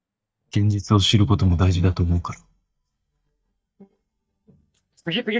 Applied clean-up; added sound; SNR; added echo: neural mask model DeepFilterNet 3.